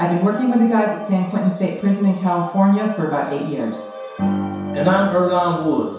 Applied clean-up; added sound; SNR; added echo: none; none; none; reverberation time 0.7 s.